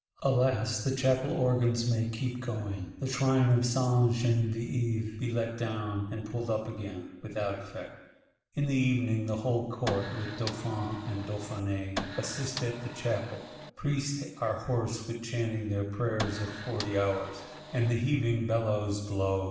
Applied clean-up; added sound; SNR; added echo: none; Printer; 10 dB; reverberation time 0.9 s.